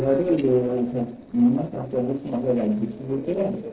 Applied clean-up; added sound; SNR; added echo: neural separator model SepFormer DNS4.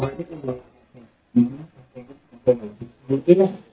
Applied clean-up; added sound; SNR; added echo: neural mask model DeepFilterNet 3.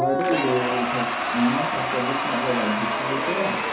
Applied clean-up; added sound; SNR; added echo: none; Applause / Crowd / Cheering; -1 dB; reverberation time 0.5 s.